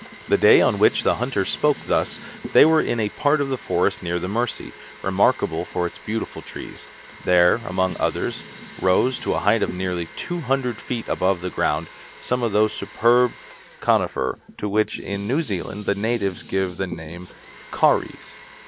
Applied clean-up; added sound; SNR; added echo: none; Domestic sounds, home sounds + Dishes, pots, and pans; 18 dB; none.